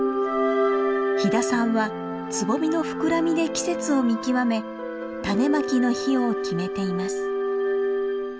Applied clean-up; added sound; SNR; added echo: none; none; none; none.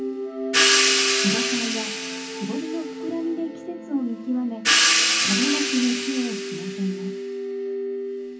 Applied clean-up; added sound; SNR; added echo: none; Crash cymbal / Hi-hat; -2 dB; reverberation time 0.3 s.